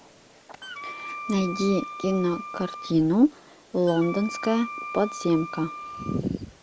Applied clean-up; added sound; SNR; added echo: none; Wind instrument, woodwind instrument; 12 dB; none.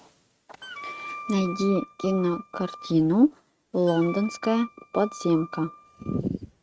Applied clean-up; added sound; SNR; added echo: neural mask model RNNoise.